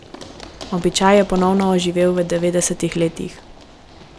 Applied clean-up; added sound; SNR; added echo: none; Run; 18 dB; none.